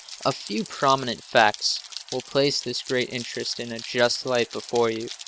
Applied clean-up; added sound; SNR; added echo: none; Rain; 15 dB; none.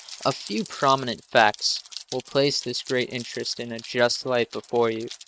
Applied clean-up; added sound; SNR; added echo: neural mask model RNNoise.